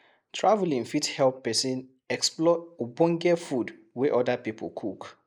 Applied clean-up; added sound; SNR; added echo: neural mask model Resemble Enhance denoiser.